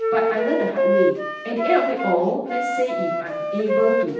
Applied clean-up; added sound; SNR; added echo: none; Wind instrument, woodwind instrument; -1 dB; reverberation time 0.9 s.